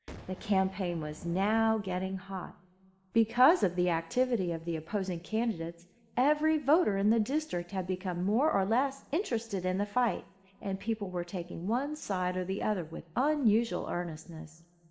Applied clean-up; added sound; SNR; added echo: none; Boom; 19 dB; reverberation time 2.5 s.